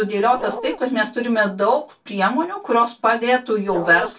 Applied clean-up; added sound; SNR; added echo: none; Bark; 9 dB; reverberation time 0.2 s.